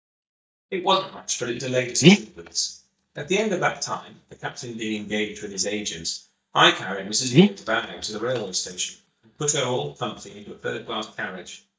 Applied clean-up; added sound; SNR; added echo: neural mask model DeepFilterNet 3.